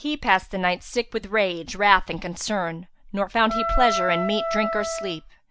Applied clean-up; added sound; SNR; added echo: none; Wind instrument, woodwind instrument; 3 dB; none.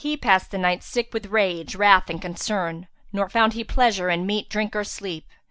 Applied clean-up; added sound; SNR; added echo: none; none; none; none.